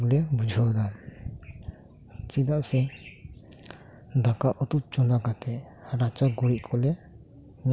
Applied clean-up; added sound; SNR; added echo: none; none; none; none.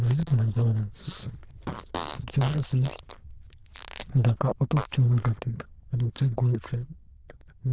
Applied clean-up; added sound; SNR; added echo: neural diffusion model UNIVERSE++.